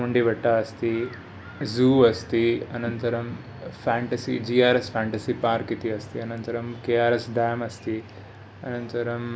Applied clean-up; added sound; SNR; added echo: none; none; none; none.